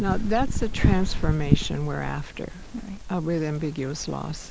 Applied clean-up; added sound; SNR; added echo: none; Fire; -1 dB; none.